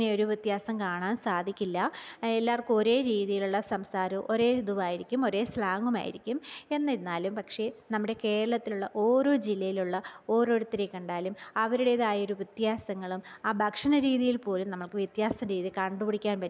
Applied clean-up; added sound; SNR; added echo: none; none; none; none.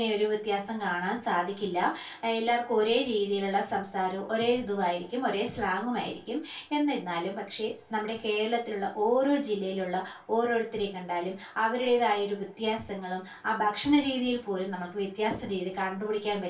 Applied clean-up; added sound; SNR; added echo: none; none; none; reverberation time 0.2 s.